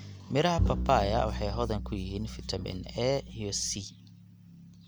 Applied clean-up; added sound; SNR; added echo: none; Bowed string instrument; 3 dB; none.